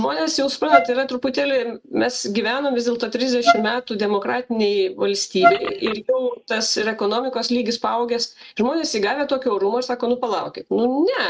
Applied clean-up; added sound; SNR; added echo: neural mask model RNNoise.